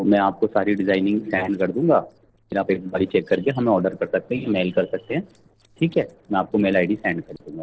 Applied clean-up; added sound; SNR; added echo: neural separator model SepFormer DNS4.